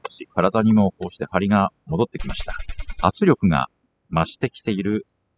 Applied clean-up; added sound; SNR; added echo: classical method spectral subtraction.